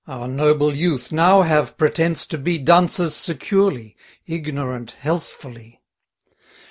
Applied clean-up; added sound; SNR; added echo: none; none; none; none.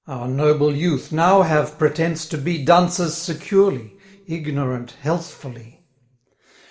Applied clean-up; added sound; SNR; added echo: none; none; none; reverberation time 1.8 s.